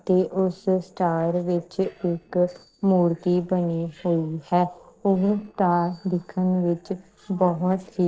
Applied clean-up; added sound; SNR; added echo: neural separator model SepFormer DNS4.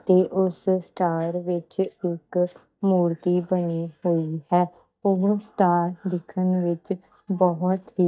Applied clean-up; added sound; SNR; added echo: neural mask model DeepFilterNet 3.